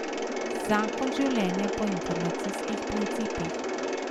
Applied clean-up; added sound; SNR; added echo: none; Mechanisms; -1 dB; none.